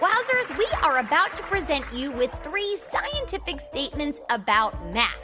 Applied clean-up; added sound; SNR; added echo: none; none; none; none.